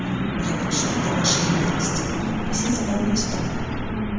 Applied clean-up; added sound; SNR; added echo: none; Truck; -3 dB; reverberation time 1.1 s.